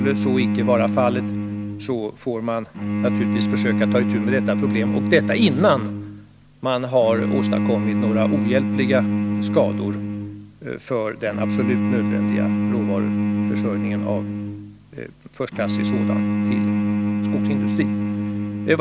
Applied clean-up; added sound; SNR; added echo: none; Bowed string instrument; -2 dB; none.